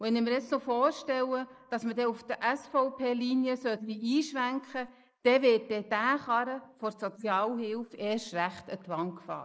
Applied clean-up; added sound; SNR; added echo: neural mask model Resemble Enhance denoiser.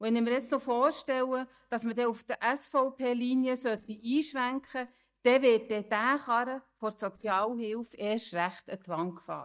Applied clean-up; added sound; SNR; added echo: neural mask model DeepFilterNet 3.